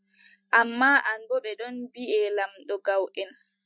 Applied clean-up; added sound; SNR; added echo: classical method Wiener filter.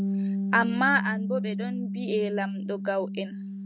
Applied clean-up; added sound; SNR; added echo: none; Bass guitar; 1 dB; none.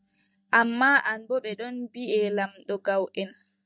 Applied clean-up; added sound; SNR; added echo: neural mask model DeepFilterNet 3.